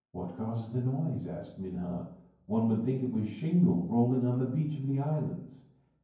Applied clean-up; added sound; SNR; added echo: none; none; none; reverberation time 0.9 s.